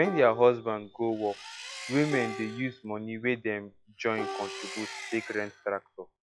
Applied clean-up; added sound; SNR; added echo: classical method log-MMSE.